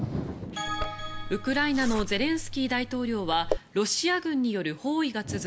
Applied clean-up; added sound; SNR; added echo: none; Thunder + Zipper (clothing); 7 dB; none.